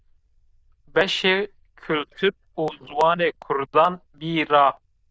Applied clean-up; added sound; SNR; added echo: neural diffusion model UNIVERSE++.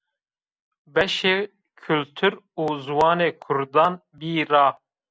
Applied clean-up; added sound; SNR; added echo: none; none; none; none.